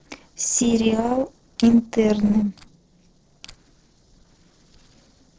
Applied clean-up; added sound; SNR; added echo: neural separator model SepFormer DNS4.